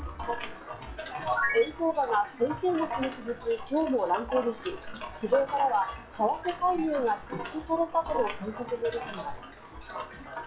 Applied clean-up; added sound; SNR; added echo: classical method log-MMSE.